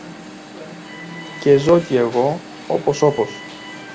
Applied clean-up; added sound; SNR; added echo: none; Alarm; 15 dB; none.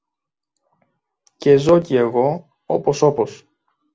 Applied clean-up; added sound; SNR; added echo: none; none; none; none.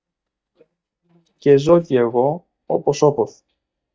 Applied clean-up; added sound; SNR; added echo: neural mask model DeepFilterNet 3.